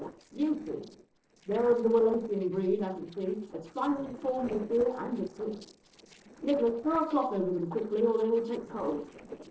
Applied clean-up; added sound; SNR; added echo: neural separator model SepFormer DNS4.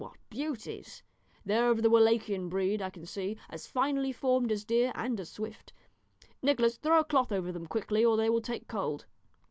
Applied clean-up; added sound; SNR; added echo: none; none; none; none.